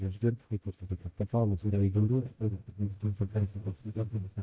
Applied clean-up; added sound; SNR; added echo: neural mask model DeepFilterNet 3.